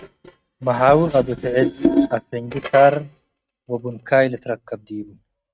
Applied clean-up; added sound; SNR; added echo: neural mask model RNNoise.